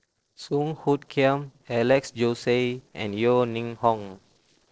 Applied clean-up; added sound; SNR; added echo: neural separator model SepFormer DNS4.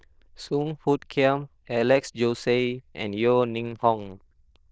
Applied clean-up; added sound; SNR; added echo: neural diffusion model UNIVERSE++.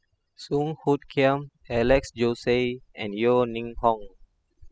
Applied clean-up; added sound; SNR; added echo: classical method spectral subtraction.